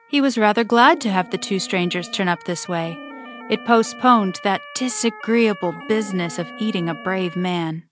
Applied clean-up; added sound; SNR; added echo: none; Dog + Motor vehicle (road) / Siren; 18 dB; none.